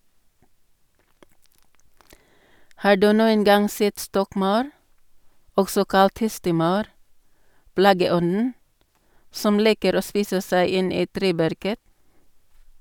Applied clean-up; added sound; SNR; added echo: none; none; none; none.